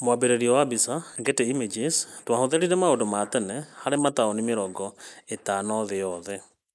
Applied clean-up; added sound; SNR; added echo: neural mask model Resemble Enhance denoiser.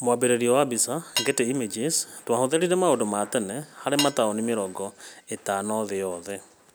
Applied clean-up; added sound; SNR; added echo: none; Cutlery, silverware / Dishes, pots, and pans; 13 dB; none.